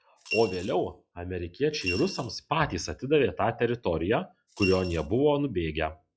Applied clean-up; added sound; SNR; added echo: classical method log-MMSE.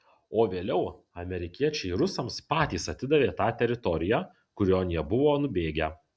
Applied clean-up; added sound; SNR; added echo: none; none; none; none.